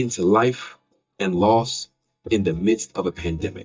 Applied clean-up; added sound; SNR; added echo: neural mask model DeepFilterNet 3.